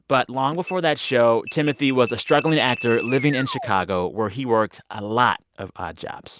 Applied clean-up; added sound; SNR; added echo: none; Alarm; 13 dB; none.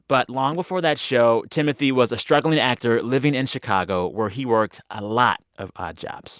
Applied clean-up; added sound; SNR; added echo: none; none; none; none.